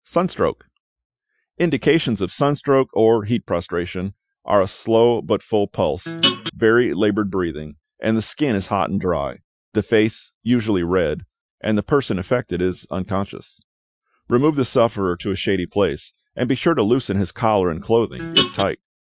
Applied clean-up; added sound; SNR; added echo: classical method Wiener filter.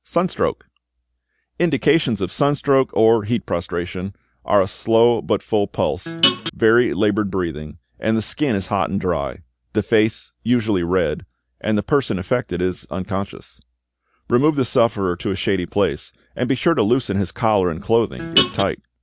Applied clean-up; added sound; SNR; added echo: none; Guitar; 0 dB; none.